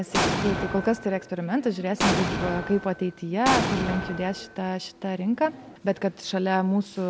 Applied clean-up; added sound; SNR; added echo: none; Explosion; 2 dB; none.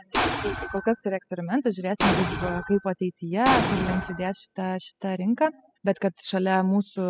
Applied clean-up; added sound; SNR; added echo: classical method spectral subtraction.